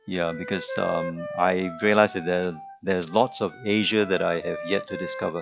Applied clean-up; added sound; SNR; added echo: classical method log-MMSE.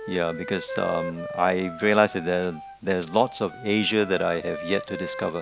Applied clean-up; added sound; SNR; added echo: none; Wind instrument, woodwind instrument; 11 dB; none.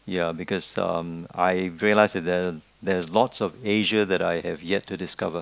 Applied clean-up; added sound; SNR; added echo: none; none; none; none.